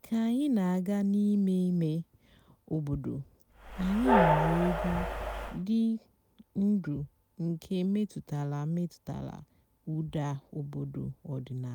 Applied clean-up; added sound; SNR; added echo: none; Train; -1 dB; none.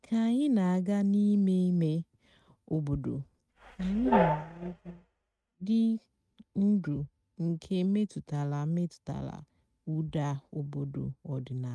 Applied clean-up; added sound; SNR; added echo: neural mask model RNNoise.